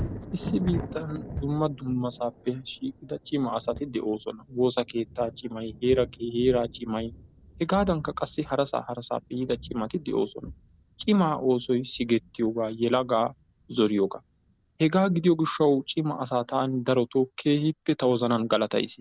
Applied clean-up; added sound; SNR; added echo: none; Thunder; 16 dB; none.